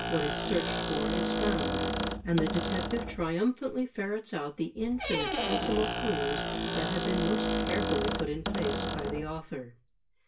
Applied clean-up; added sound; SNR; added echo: none; Squeak; 0 dB; reverberation time 0.2 s.